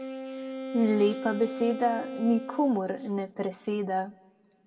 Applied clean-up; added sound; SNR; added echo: none; Wind instrument, woodwind instrument; 10 dB; reverberation time 0.2 s.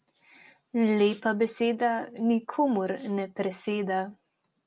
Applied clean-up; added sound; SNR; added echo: none; none; none; none.